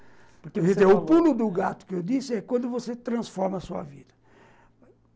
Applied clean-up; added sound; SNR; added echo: none; none; none; none.